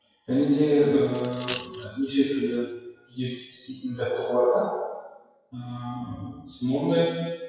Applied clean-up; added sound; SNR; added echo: classical method WPE with log-MMSE.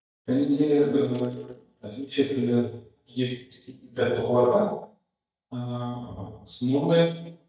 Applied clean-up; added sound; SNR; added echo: neural mask model DeepFilterNet 3.